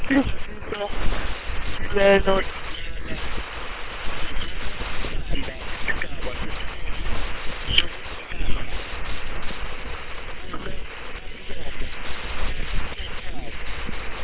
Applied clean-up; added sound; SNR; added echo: neural separator model SepFormer WHAM!.